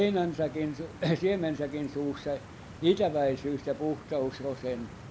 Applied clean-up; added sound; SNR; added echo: none; Stream; 15 dB; none.